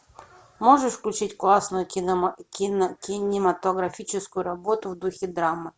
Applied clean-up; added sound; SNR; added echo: none; none; none; none.